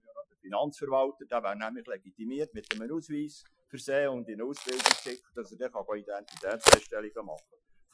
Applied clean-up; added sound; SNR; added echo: classical method Wiener filter.